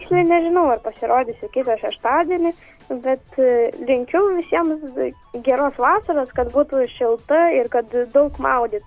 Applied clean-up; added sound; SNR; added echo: none; none; none; none.